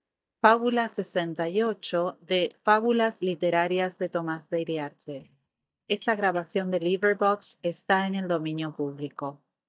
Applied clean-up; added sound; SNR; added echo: neural mask model DeepFilterNet 3.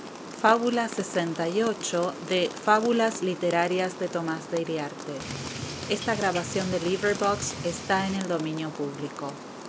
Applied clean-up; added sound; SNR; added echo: none; Rain + Drip / Rain; 10 dB; none.